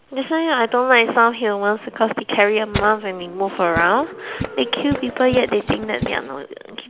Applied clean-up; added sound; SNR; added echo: none; Tools; 10 dB; none.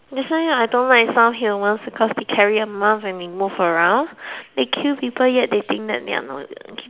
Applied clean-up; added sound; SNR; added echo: none; none; none; none.